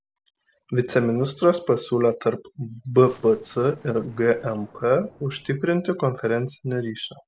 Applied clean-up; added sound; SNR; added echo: neural separator model SepFormer DNS4.